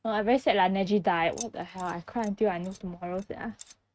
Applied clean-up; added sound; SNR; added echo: neural mask model RNNoise.